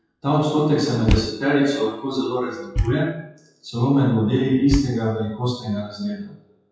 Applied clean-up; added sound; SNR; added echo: classical method WPE with log-MMSE.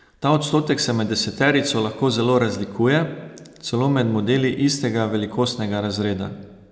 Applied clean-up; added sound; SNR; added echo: none; none; none; none.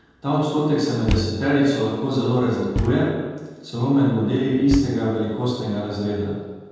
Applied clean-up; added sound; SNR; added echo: none; Thump, thud; 10 dB; reverberation time 1.2 s.